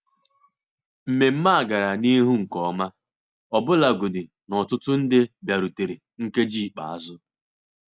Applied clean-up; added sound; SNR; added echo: none; none; none; none.